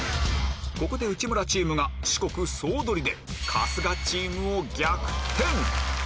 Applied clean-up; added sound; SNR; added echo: none; none; none; none.